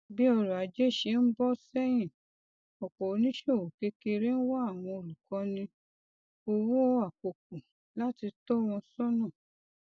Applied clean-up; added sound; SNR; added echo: none; none; none; none.